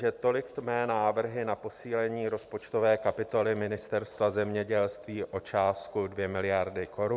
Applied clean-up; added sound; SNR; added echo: none; none; none; none.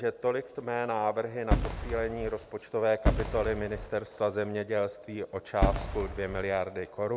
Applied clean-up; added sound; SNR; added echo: none; Fireworks; 1 dB; none.